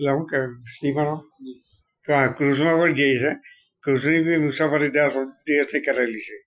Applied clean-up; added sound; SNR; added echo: classical method Wiener filter.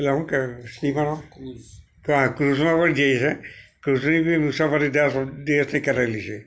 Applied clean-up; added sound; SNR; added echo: none; none; none; none.